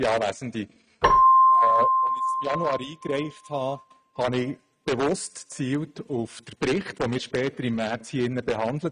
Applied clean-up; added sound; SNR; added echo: neural mask model RNNoise.